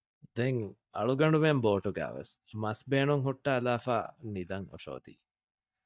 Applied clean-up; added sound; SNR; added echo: neural mask model DeepFilterNet 3.